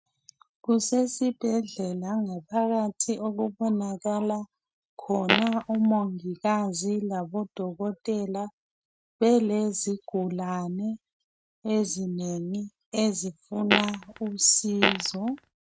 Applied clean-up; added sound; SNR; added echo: neural mask model RNNoise.